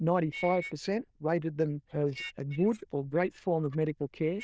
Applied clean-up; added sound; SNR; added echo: neural diffusion model UNIVERSE++.